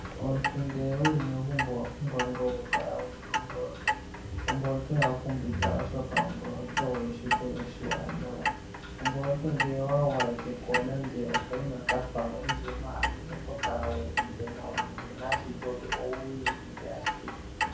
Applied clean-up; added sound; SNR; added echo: none; Clock; 1 dB; reverberation time 0.5 s.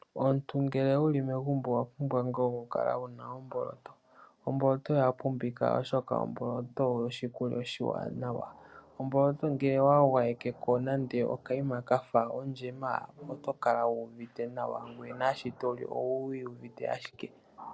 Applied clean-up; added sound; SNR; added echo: none; none; none; none.